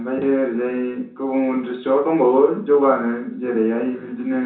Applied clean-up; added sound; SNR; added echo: none; none; none; reverberation time 0.7 s.